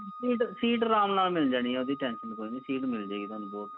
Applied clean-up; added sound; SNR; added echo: none; Organ; 15 dB; none.